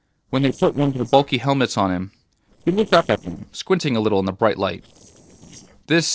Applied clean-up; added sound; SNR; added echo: neural separator model SepFormer DNS4.